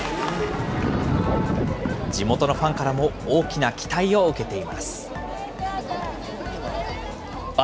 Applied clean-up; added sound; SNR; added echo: none; none; none; none.